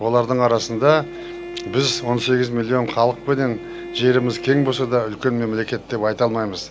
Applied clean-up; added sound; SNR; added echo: none; Bowed string instrument; 14 dB; none.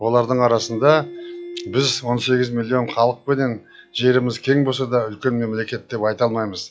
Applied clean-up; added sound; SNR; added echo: classical method log-MMSE.